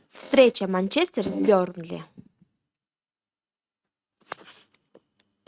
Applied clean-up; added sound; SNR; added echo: neural mask model RNNoise.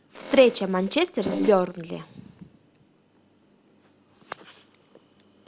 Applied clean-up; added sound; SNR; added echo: none; Fart; 7 dB; none.